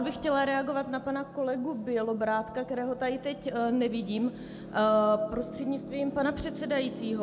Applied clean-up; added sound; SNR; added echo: none; Piano; 14 dB; none.